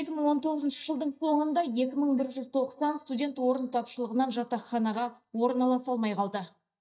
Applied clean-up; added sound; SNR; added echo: neural mask model DeepFilterNet 3.